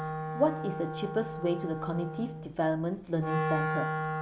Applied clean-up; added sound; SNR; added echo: none; Wind instrument, woodwind instrument; 2 dB; none.